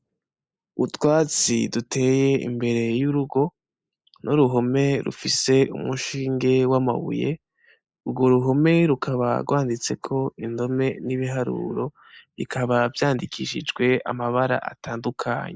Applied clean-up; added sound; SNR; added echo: neural mask model Resemble Enhance denoiser.